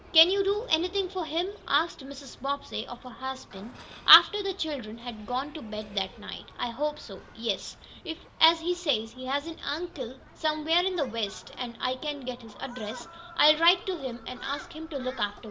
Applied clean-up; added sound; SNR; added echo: none; Human group actions; 19 dB; reverberation time 0.3 s.